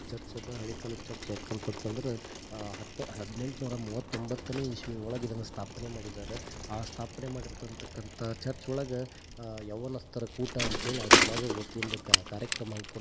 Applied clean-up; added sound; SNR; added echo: none; Bicycle; -3 dB; none.